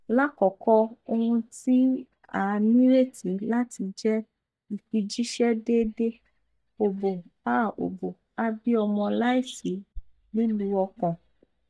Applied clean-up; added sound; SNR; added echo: neural mask model DeepFilterNet 3.